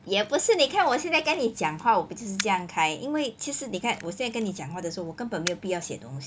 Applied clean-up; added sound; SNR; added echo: none; Camera; 16 dB; none.